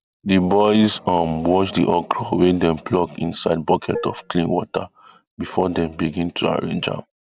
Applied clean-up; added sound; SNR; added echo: none; Dishes, pots, and pans; 12 dB; none.